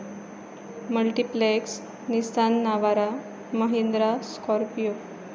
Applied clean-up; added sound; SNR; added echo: none; none; none; none.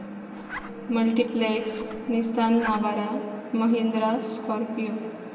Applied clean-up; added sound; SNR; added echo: none; Zipper (clothing); 16 dB; reverberation time 2.3 s.